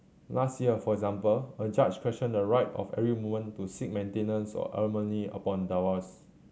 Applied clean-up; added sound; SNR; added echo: none; none; none; none.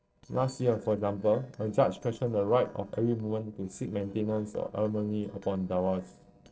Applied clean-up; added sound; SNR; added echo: neural separator model SepFormer DNS4.